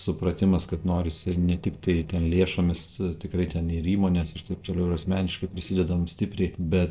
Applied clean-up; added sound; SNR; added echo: neural separator model SepFormer DNS4.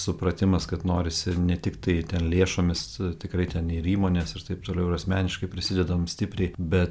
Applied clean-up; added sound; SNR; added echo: none; none; none; none.